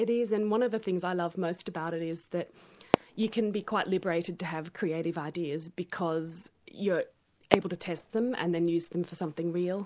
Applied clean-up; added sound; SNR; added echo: none; Fireworks; 9 dB; none.